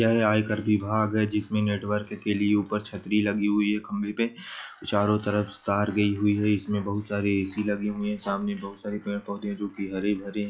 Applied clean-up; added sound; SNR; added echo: classical method log-MMSE.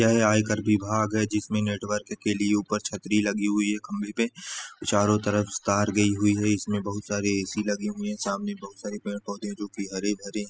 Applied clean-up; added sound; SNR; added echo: classical method spectral subtraction.